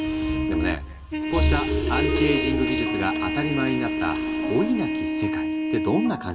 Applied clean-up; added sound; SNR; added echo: none; Trumpet; 1 dB; reverberation time 2.5 s.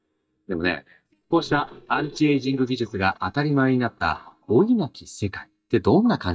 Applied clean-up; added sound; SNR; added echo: neural mask model DeepFilterNet 3.